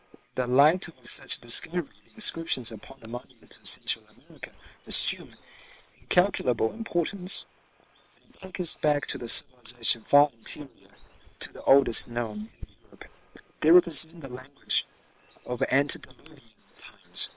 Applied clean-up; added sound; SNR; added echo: neural separator model SepFormer WHAM!.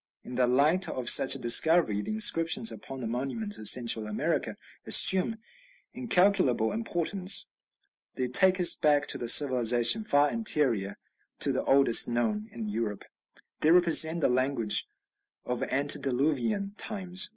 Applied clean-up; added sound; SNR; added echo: none; none; none; none.